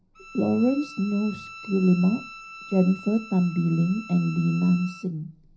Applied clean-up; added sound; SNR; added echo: none; Bowed string instrument; 18 dB; reverberation time 0.4 s.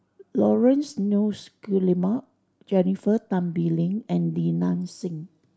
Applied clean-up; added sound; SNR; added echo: none; none; none; none.